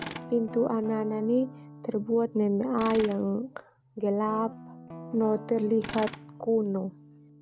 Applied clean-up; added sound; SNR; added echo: none; Tools + Guitar; 14 dB; none.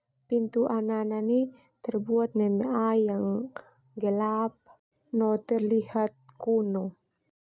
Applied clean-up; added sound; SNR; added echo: none; none; none; none.